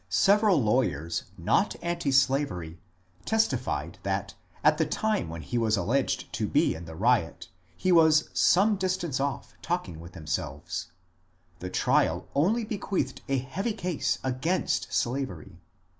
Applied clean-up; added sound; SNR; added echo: none; none; none; none.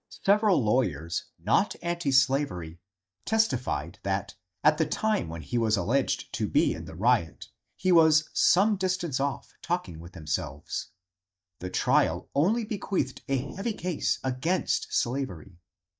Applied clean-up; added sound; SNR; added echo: neural mask model DeepFilterNet 3.